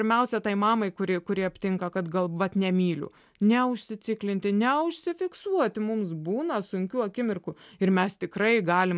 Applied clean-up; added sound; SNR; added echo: none; none; none; none.